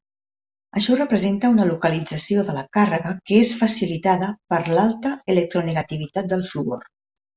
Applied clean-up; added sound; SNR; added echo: none; none; none; none.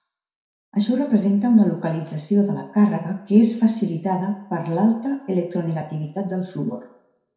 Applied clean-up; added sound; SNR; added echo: none; none; none; reverberation time 0.6 s.